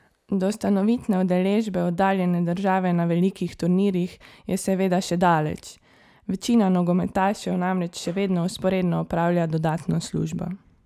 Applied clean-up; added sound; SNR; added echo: none; none; none; none.